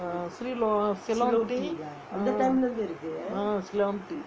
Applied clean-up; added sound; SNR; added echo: none; none; none; none.